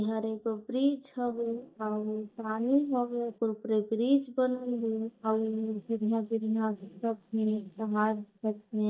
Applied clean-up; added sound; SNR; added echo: neural mask model DeepFilterNet 3.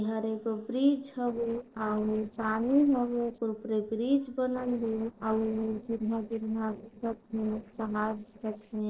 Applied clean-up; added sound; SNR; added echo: neural separator model SepFormer DNS4.